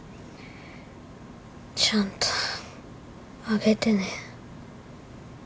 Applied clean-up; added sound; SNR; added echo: none; none; none; none.